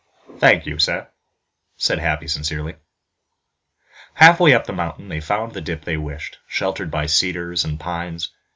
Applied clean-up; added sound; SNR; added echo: none; none; none; none.